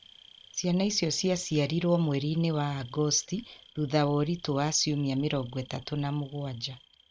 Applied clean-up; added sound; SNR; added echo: neural mask model RNNoise.